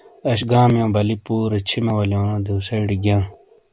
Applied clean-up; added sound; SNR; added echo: none; none; none; none.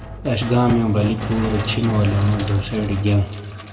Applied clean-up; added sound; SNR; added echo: none; Sink (filling or washing); 8 dB; reverberation time 1.4 s.